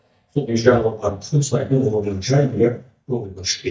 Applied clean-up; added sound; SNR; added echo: neural mask model DeepFilterNet 3.